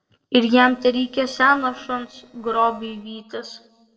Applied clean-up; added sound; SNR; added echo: neural separator model SepFormer DNS4.